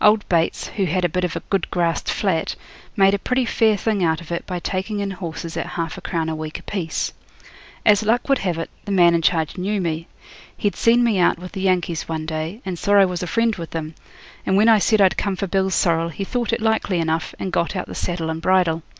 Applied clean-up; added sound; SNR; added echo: none; none; none; none.